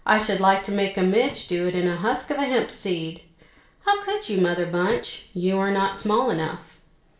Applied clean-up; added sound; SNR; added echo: neural separator model SepFormer DNS4.